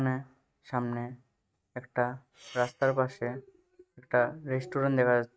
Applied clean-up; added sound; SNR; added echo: neural mask model RNNoise.